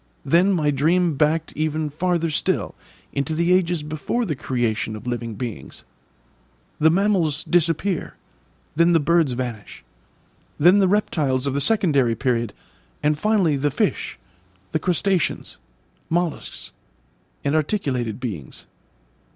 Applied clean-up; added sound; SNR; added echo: none; none; none; none.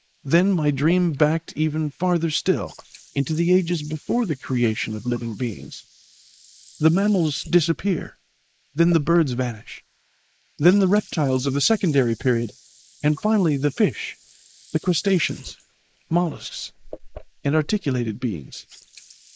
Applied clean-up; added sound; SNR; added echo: neural mask model Resemble Enhance denoiser.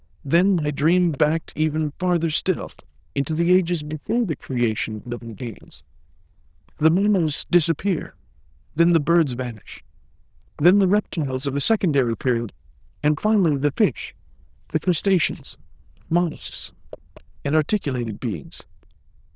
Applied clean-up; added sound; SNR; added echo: neural diffusion model UNIVERSE++.